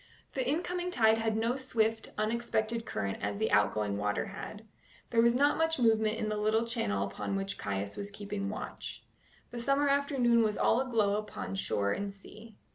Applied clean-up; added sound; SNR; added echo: none; none; none; none.